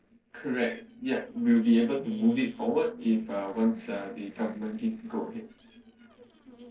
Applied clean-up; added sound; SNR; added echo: neural separator model SepFormer DNS4.